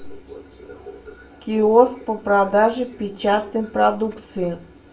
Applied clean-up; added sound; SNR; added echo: none; none; none; reverberation time 0.3 s.